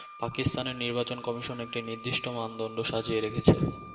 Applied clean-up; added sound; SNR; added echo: none; Wind instrument, woodwind instrument; 16 dB; reverberation time 1.4 s.